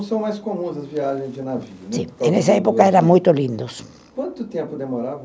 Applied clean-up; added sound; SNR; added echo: none; none; none; none.